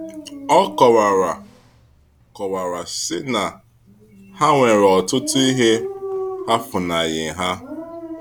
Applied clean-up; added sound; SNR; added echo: none; Dog; 14 dB; none.